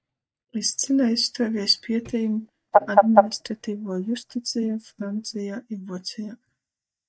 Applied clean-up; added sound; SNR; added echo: neural mask model DeepFilterNet 3.